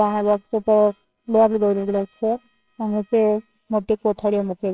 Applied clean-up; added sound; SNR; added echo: neural separator model SepFormer WHAMR!.